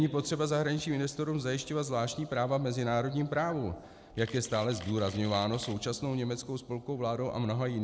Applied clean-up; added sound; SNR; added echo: none; Camera; 20 dB; none.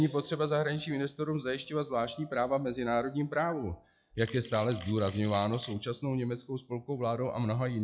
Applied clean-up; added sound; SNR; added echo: classical method log-MMSE.